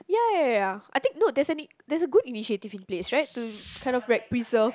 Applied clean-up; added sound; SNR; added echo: none; Hiss; 11 dB; none.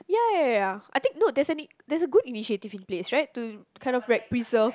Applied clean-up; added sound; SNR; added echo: none; none; none; none.